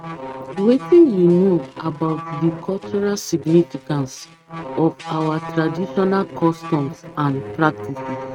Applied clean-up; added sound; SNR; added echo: neural mask model RNNoise.